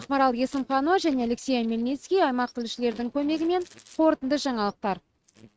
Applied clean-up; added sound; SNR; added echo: neural mask model RNNoise.